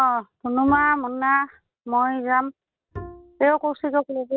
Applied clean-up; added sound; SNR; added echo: neural mask model RNNoise.